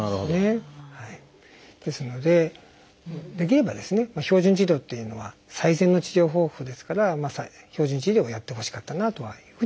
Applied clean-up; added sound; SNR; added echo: none; none; none; none.